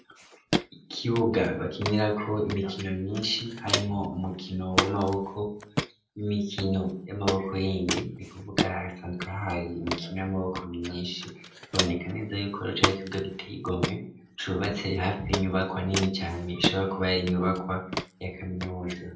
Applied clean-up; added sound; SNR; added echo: none; Walk, footsteps; 5 dB; reverberation time 0.6 s.